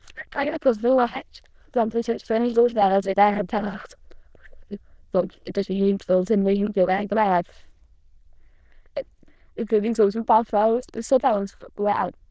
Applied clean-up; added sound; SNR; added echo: neural diffusion model UNIVERSE++.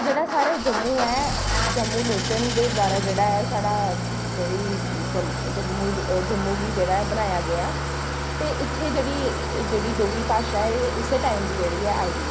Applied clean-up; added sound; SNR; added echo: none; Idling / Engine starting; 1 dB; none.